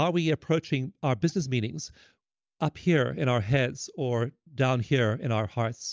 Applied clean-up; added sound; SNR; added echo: none; none; none; none.